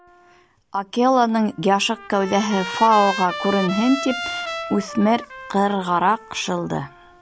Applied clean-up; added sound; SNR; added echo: none; Trumpet; 11 dB; none.